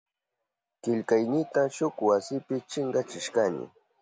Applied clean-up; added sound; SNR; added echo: none; none; none; none.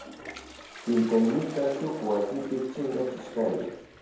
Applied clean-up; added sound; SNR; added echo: none; Toilet flush; 15 dB; reverberation time 0.9 s.